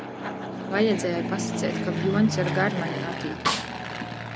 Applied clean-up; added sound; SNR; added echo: none; Fixed-wing aircraft, airplane + Snare drum; 1 dB; none.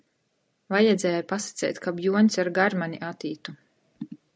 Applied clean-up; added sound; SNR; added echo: none; none; none; none.